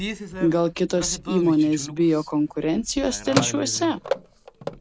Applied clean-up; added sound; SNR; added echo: none; Telephone; 9 dB; none.